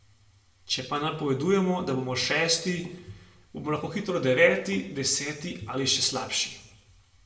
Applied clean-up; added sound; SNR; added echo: none; none; none; reverberation time 0.6 s.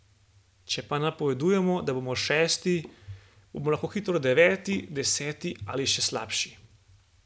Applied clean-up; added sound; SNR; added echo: none; none; none; none.